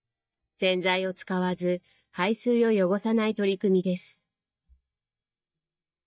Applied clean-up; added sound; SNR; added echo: neural mask model DeepFilterNet 3.